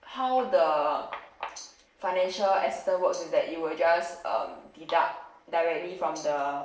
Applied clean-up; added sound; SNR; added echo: neural separator model SepFormer DNS4.